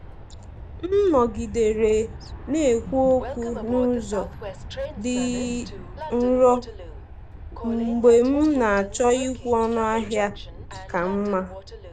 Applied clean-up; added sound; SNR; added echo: none; Aircraft + Train; 12 dB; none.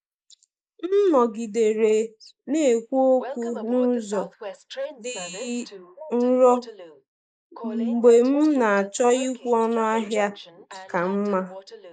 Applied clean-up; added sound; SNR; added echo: neural mask model Resemble Enhance denoiser.